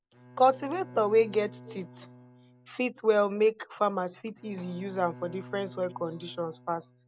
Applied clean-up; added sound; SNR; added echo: none; Bowed string instrument; 20 dB; none.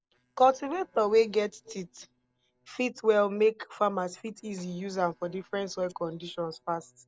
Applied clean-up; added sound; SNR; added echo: neural separator model SepFormer DNS4.